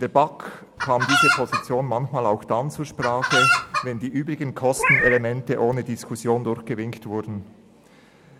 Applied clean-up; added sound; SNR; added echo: none; Chicken, rooster + Meow; -2 dB; none.